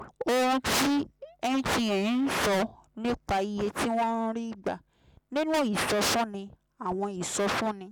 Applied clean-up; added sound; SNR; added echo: none; none; none; none.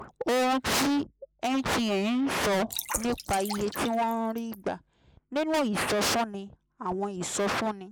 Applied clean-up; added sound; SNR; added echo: neural mask model Resemble Enhance denoiser.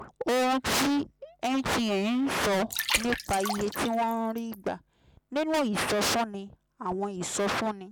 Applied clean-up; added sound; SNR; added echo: none; Water; 8 dB; none.